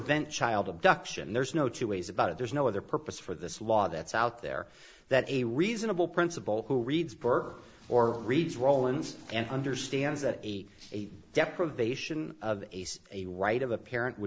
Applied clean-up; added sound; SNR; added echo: none; none; none; none.